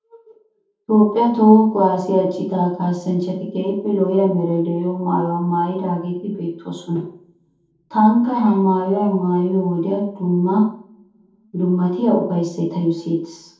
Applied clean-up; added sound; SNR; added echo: none; none; none; reverberation time 0.6 s.